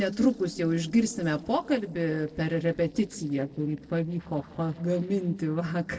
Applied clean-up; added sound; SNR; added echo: neural separator model SepFormer DNS4.